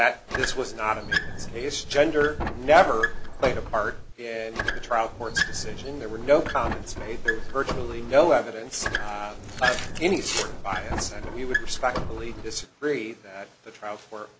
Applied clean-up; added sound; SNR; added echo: none; Squeak; 4 dB; none.